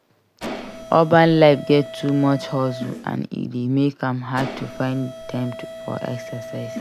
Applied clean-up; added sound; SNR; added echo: none; Mechanisms; 14 dB; none.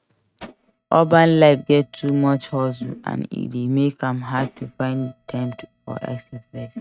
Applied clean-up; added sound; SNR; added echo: neural mask model RNNoise.